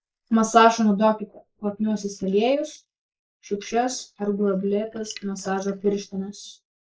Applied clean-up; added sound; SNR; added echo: neural mask model Resemble Enhance denoiser.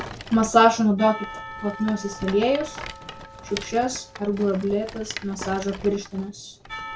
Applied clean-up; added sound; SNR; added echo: none; Rattle + Percussion; 13 dB; none.